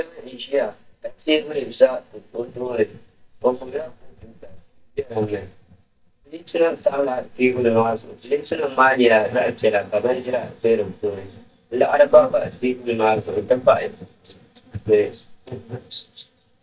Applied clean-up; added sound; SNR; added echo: neural mask model DeepFilterNet 3.